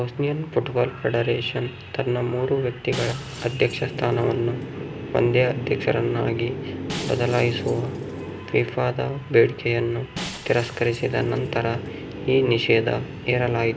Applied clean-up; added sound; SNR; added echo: none; Shatter; 17 dB; none.